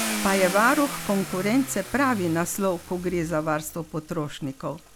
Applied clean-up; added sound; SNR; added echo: none; Car; 10 dB; none.